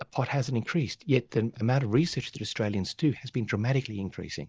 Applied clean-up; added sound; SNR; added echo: neural mask model DeepFilterNet 3.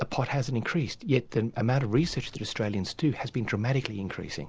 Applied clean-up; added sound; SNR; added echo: none; Car; 19 dB; none.